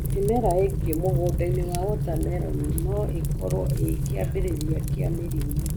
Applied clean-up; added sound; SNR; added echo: none; Fire; -4 dB; none.